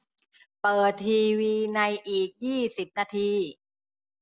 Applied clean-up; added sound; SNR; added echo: none; none; none; none.